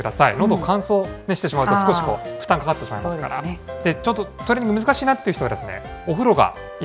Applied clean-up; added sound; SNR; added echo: none; none; none; none.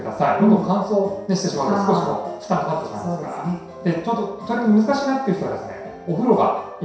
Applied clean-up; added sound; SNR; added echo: none; none; none; reverberation time 0.7 s.